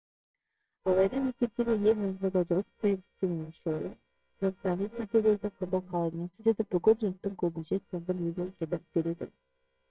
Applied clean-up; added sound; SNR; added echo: neural separator model SepFormer WHAMR!.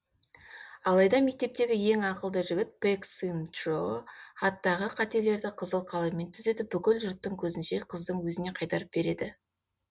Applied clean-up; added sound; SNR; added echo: none; none; none; none.